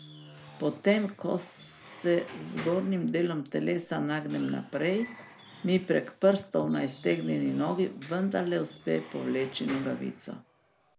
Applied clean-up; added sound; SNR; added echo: none; Squeak / Wood; 18 dB; none.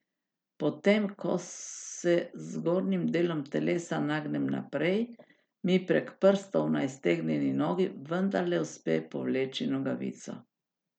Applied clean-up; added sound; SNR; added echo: none; none; none; none.